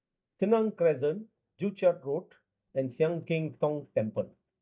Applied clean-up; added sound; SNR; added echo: neural mask model DeepFilterNet 3.